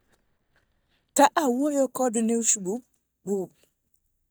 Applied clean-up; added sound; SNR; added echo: neural mask model DeepFilterNet 3.